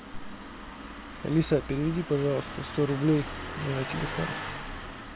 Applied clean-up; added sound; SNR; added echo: none; Engine starting; 9 dB; none.